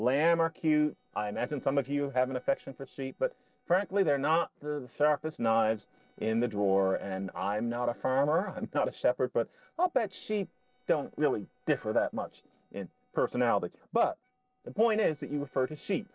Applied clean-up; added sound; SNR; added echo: neural separator model SepFormer DNS4.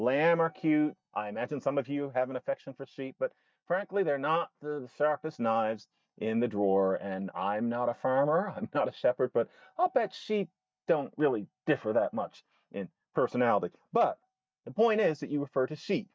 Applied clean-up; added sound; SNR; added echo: neural mask model DeepFilterNet 3.